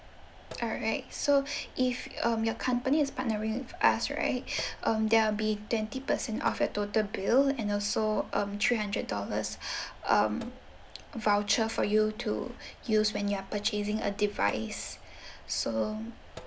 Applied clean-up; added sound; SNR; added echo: none; Sink (filling or washing); 18 dB; none.